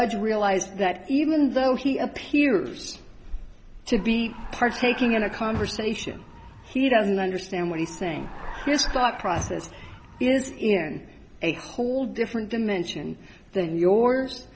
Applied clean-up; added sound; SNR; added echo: none; Vehicle; 14 dB; none.